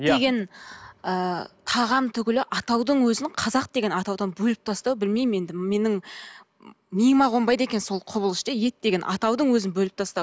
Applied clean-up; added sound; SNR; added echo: none; none; none; none.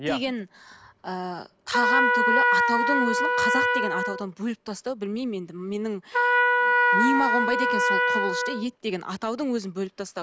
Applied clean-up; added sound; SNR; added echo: none; Trumpet; -5 dB; none.